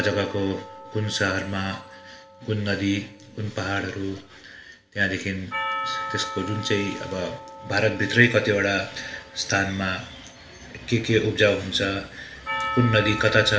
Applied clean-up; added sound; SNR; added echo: none; Percussion; 12 dB; reverberation time 1.7 s.